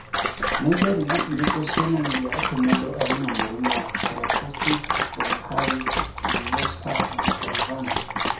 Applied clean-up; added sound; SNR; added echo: none; Dog; -2 dB; reverberation time 0.6 s.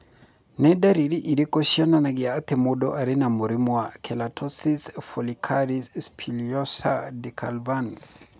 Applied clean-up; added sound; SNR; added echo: none; none; none; none.